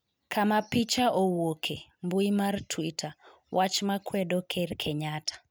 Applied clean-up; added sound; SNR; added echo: none; none; none; none.